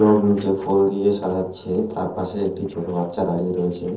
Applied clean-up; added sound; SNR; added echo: neural separator model SepFormer DNS4.